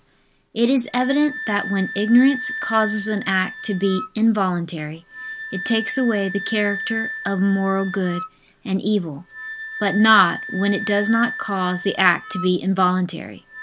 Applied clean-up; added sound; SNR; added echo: none; Wind instrument, woodwind instrument; 11 dB; none.